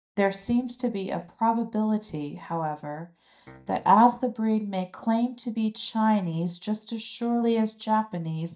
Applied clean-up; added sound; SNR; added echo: neural mask model DeepFilterNet 3.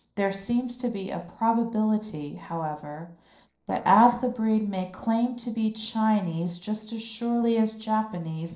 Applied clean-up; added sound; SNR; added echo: neural separator model SepFormer DNS4.